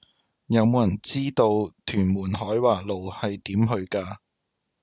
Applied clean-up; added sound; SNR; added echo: none; none; none; none.